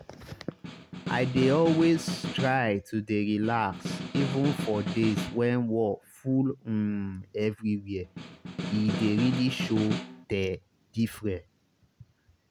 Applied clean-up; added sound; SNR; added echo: none; Snare drum; 5 dB; none.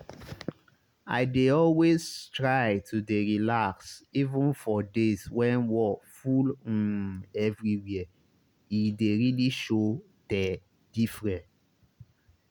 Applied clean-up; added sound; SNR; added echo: none; none; none; none.